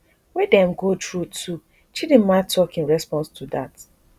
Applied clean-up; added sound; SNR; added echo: none; none; none; none.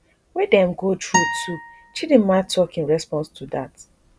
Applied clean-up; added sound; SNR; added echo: none; Acoustic guitar; 5 dB; none.